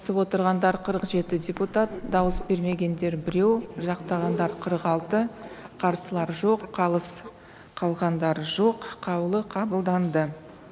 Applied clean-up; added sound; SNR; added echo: none; Walk, footsteps; 13 dB; none.